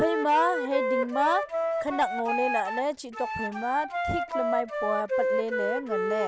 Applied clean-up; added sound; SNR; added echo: none; Wind instrument, woodwind instrument; 0 dB; none.